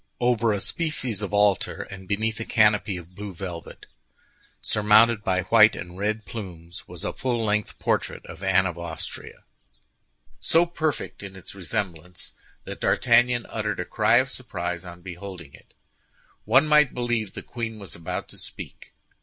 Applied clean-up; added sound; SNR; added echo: none; none; none; none.